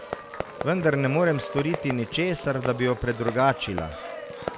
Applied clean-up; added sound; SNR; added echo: none; Fireworks + Cheering; 9 dB; none.